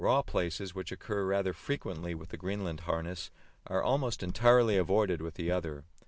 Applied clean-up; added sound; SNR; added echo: none; none; none; none.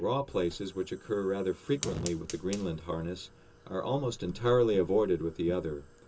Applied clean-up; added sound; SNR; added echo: none; Fire; 17 dB; reverberation time 0.2 s.